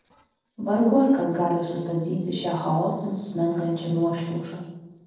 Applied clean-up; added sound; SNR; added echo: neural separator model SepFormer DNS4.